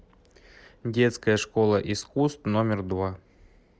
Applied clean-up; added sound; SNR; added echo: none; none; none; none.